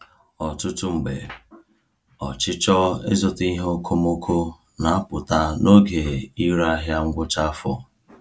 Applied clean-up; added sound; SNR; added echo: none; none; none; none.